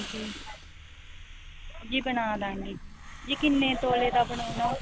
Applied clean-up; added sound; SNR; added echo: none; Hiss; 11 dB; none.